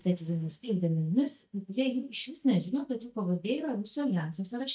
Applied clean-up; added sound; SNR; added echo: neural mask model DeepFilterNet 3.